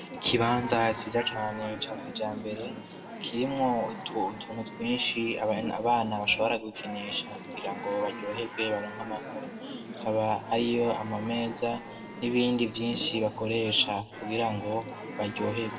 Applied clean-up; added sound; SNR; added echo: none; Chatter / Chirp, tweet / Livestock, farm animals, working animals; 10 dB; reverberation time 0.8 s.